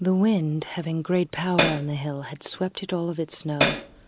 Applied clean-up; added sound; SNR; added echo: none; Hi-hat; -1 dB; none.